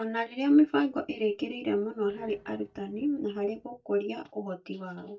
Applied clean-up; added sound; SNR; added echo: neural mask model DeepFilterNet 3.